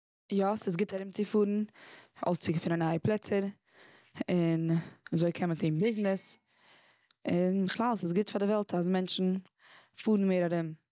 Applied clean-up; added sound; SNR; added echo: neural mask model DeepFilterNet 3.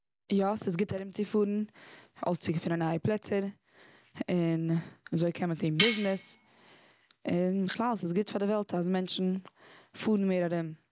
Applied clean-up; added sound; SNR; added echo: none; Cutlery, silverware; 3 dB; none.